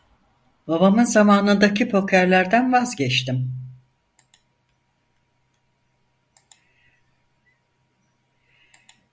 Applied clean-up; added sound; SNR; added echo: none; none; none; none.